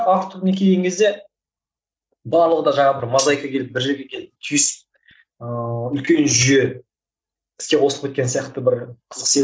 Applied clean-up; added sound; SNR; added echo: none; Cutlery, silverware; 13 dB; none.